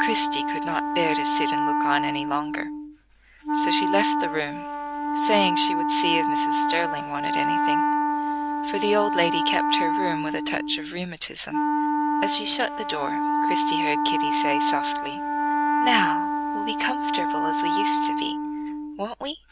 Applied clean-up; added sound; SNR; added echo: none; Wind instrument, woodwind instrument; -5 dB; none.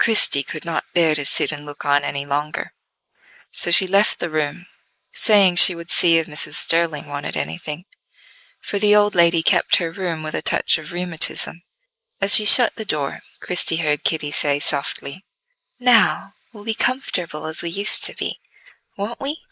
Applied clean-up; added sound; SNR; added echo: neural mask model Resemble Enhance denoiser.